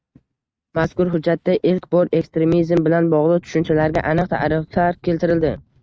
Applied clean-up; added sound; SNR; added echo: neural mask model RNNoise.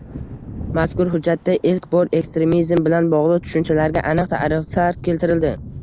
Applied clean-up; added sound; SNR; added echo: none; Thunder / Wind; 14 dB; none.